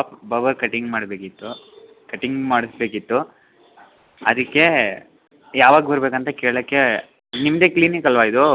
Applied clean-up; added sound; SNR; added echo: none; none; none; none.